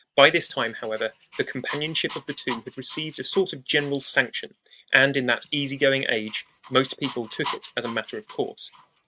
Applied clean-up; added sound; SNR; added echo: neural mask model RNNoise.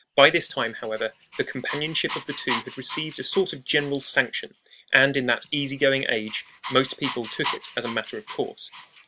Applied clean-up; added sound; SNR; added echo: none; Dog; 13 dB; none.